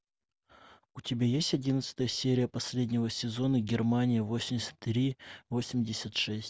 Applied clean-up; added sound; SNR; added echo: none; none; none; none.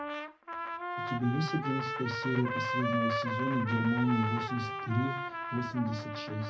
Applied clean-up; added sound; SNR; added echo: none; Trumpet; 3 dB; reverberation time 0.4 s.